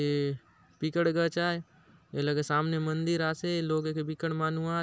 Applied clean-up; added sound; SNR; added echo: none; none; none; none.